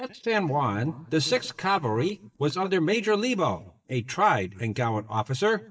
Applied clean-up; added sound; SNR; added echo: neural mask model DeepFilterNet 3.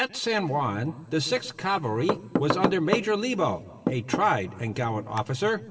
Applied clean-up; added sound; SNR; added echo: none; Knock / Wood; 5 dB; reverberation time 2.2 s.